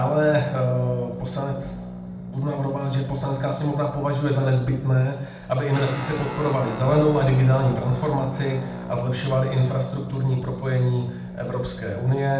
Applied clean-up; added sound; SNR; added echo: none; Guitar; 11 dB; reverberation time 0.5 s.